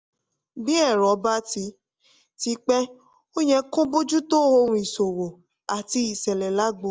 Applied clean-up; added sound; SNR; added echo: none; none; none; none.